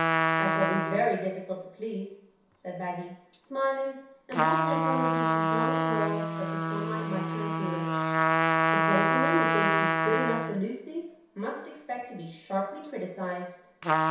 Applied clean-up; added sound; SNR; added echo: none; Trumpet; -4 dB; reverberation time 0.7 s.